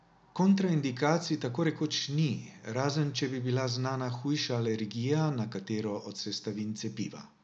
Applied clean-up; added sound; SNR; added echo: none; none; none; none.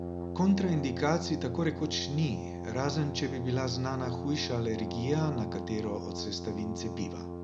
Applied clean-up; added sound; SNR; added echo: none; Brass instrument; 5 dB; none.